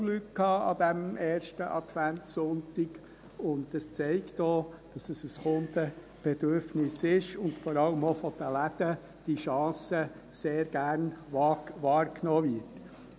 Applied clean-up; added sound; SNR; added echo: none; none; none; none.